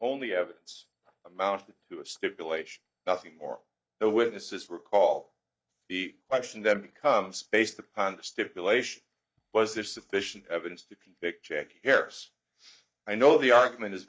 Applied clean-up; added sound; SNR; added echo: neural mask model DeepFilterNet 3.